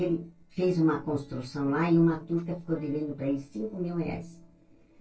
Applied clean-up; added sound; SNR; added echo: neural separator model SepFormer DNS4.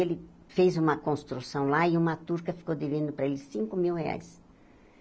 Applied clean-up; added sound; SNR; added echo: none; none; none; none.